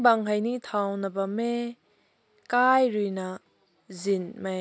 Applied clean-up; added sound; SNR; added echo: none; none; none; none.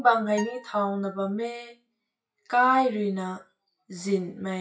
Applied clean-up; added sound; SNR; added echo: classical method WPE with log-MMSE.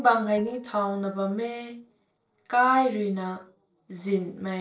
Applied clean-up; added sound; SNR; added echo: neural separator model SepFormer DNS4.